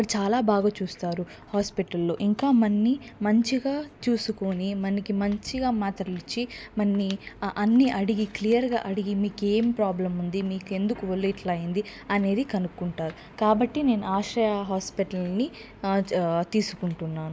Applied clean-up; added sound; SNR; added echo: none; none; none; none.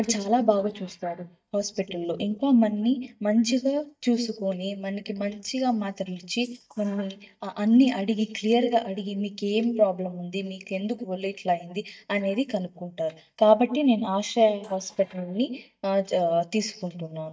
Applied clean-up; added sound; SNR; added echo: neural mask model DeepFilterNet 3.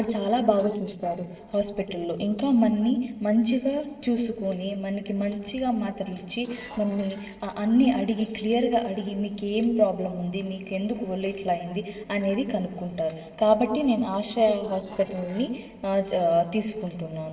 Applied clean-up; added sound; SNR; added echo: neural separator model SepFormer DNS4.